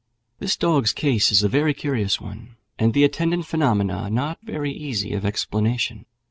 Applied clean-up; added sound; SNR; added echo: none; none; none; none.